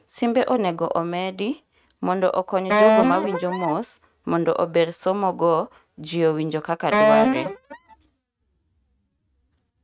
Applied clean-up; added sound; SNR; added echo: neural mask model RNNoise.